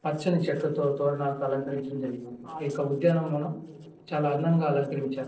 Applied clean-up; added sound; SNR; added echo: neural separator model SepFormer DNS4.